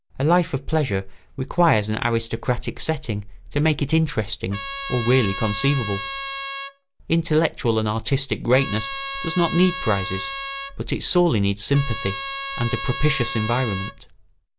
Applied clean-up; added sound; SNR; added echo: none; Trumpet; 8 dB; none.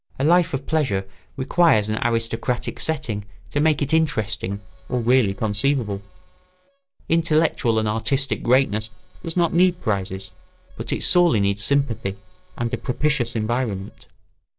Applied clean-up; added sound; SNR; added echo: neural separator model SepFormer DNS4.